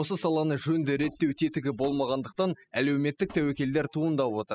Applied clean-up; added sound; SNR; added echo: classical method spectral subtraction.